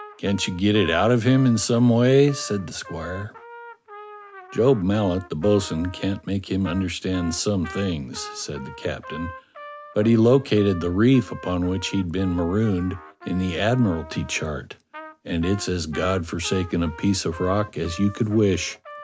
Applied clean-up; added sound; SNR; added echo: none; Trumpet; 18 dB; none.